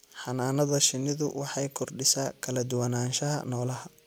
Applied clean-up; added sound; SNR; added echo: none; none; none; none.